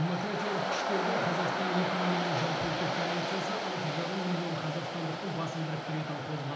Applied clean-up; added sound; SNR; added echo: none; Waves, surf; -1 dB; reverberation time 0.9 s.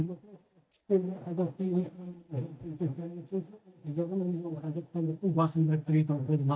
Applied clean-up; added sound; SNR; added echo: neural mask model DeepFilterNet 3.